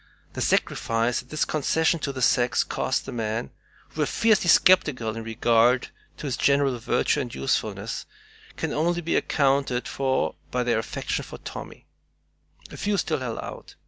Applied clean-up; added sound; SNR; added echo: none; none; none; none.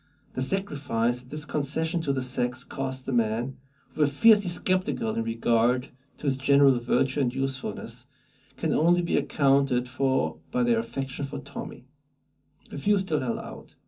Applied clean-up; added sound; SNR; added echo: none; none; none; reverberation time 0.3 s.